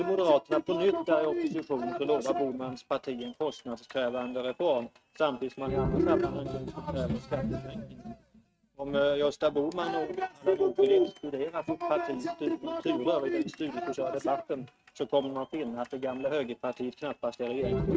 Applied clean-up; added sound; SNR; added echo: neural mask model RNNoise.